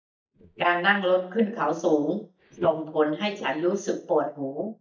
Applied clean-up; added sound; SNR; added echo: neural mask model DeepFilterNet 3.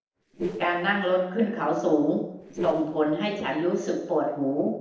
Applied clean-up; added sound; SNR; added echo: neural separator model SepFormer DNS4.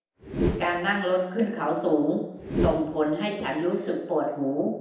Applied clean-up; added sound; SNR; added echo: none; Whoosh, swoosh, swish; 5 dB; reverberation time 0.9 s.